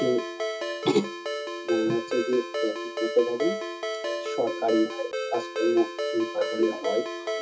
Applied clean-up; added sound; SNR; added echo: none; Ringtone; 4 dB; reverberation time 0.2 s.